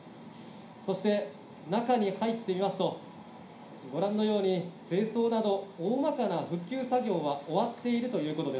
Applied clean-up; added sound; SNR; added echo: none; none; none; reverberation time 0.5 s.